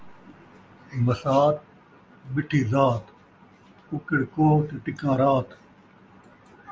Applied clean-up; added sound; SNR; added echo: none; none; none; none.